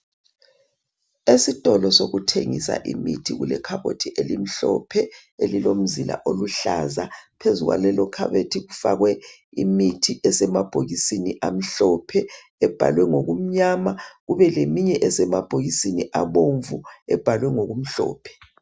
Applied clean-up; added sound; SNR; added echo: none; none; none; none.